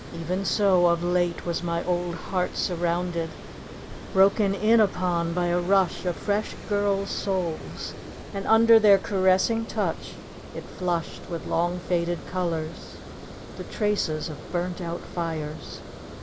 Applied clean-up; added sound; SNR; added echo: none; Water; 13 dB; none.